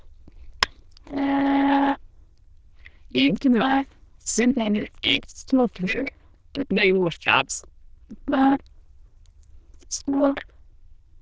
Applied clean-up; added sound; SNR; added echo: neural diffusion model UNIVERSE++.